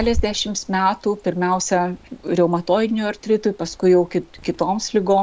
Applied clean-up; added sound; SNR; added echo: none; Bird; 13 dB; none.